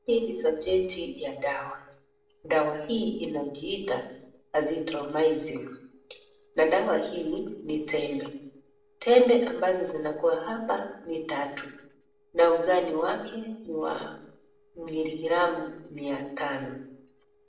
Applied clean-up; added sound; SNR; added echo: neural separator model SepFormer DNS4.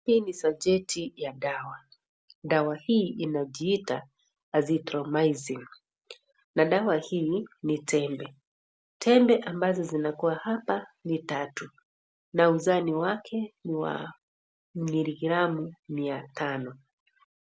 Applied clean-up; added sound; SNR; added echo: none; none; none; none.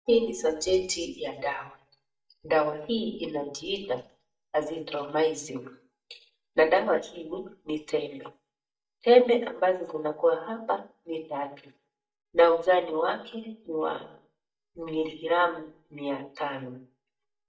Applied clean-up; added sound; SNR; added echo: neural mask model DeepFilterNet 3.